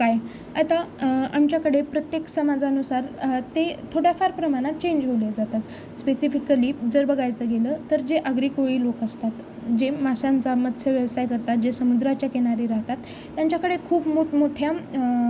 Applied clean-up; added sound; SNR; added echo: none; none; none; none.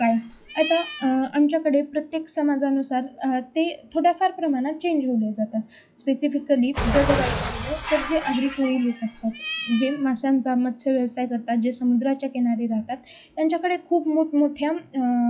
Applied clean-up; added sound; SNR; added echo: classical method log-MMSE.